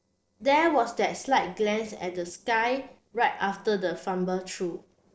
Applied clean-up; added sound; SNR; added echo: neural separator model SepFormer DNS4.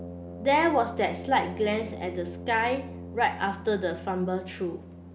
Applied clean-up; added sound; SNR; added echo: none; Brass instrument; 12 dB; none.